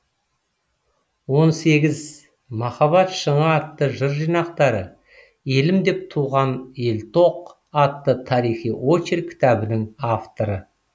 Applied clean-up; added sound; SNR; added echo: none; none; none; none.